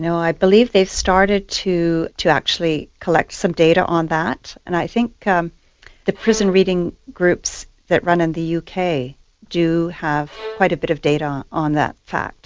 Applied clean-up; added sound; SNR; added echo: none; Bowed string instrument; 19 dB; none.